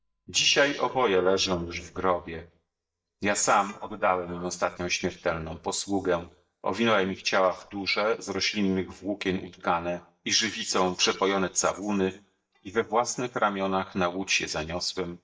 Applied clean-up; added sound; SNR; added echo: neural mask model DeepFilterNet 3.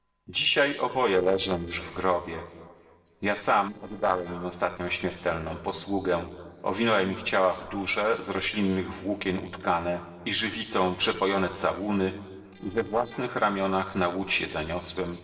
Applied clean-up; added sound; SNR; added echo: neural separator model SepFormer DNS4.